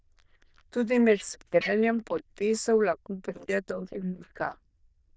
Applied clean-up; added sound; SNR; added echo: neural diffusion model UNIVERSE++.